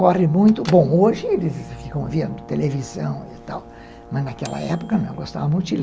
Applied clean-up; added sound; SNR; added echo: none; Microwave oven / Bell + Brass instrument; 20 dB; none.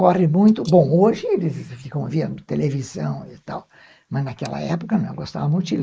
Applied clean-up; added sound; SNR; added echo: neural mask model Resemble Enhance denoiser.